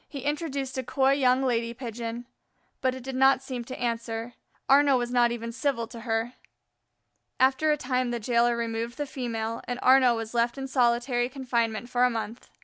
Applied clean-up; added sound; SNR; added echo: none; none; none; none.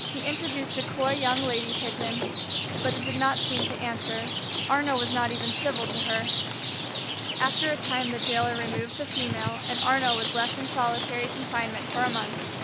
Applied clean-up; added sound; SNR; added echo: none; Rain; -1 dB; none.